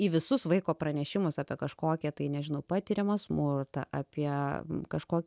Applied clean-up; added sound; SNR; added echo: none; none; none; none.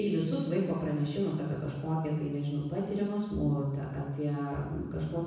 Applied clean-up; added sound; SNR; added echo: none; none; none; reverberation time 1.1 s.